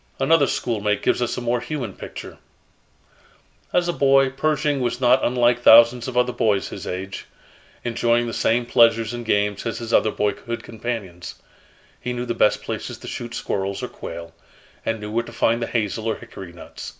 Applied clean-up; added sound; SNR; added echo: none; none; none; none.